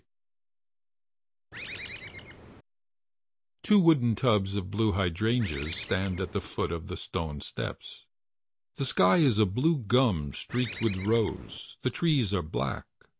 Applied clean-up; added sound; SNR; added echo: none; Bird; 13 dB; none.